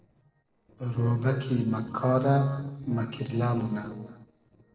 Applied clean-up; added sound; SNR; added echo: neural separator model SepFormer DNS4.